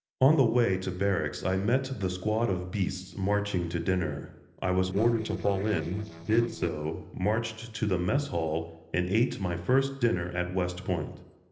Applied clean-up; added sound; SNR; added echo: neural separator model SepFormer DNS4.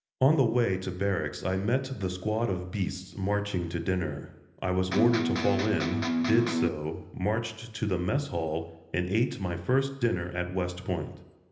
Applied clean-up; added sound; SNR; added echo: none; Electric guitar; 0 dB; reverberation time 0.8 s.